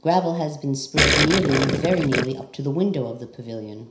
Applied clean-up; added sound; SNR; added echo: none; Gurgling; -1 dB; reverberation time 0.5 s.